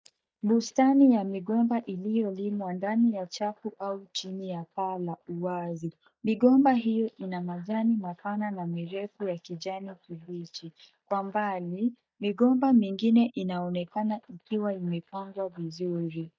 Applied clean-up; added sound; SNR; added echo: neural mask model DeepFilterNet 3.